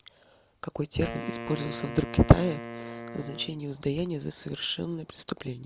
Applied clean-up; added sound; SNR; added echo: none; Wind instrument, woodwind instrument; 11 dB; none.